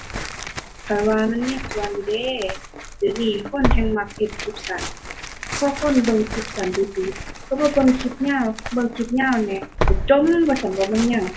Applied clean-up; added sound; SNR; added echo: none; Tearing; 6 dB; reverberation time 0.3 s.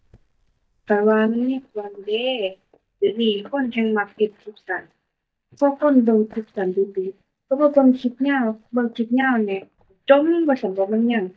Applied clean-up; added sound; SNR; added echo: neural mask model DeepFilterNet 3.